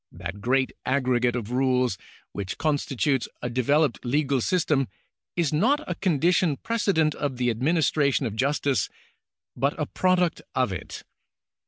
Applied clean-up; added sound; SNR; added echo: none; none; none; none.